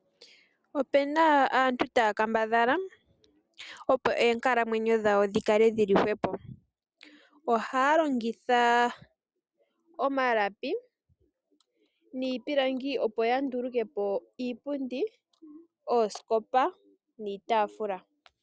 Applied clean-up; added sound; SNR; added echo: none; none; none; none.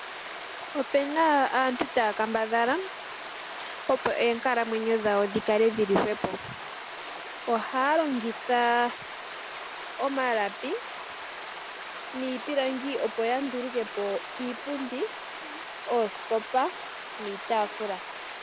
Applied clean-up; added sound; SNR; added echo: none; Stream; 9 dB; none.